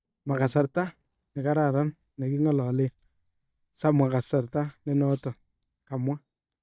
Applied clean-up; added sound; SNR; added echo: neural mask model DeepFilterNet 3.